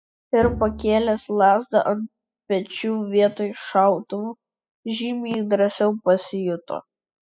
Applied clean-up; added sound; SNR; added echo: classical method spectral subtraction.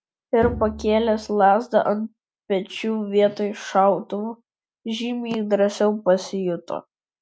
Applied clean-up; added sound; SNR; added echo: none; Bowed string instrument; 12 dB; none.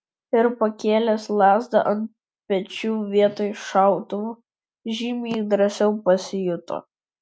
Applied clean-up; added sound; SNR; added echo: none; none; none; none.